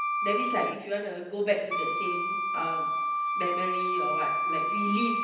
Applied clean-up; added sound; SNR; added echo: none; Wind instrument, woodwind instrument; -3 dB; reverberation time 0.9 s.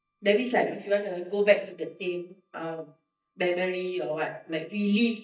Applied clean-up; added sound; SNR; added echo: neural mask model DeepFilterNet 3.